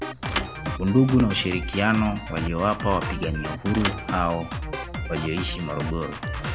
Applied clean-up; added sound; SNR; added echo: none; Drum kit + Thump, thud; 5 dB; none.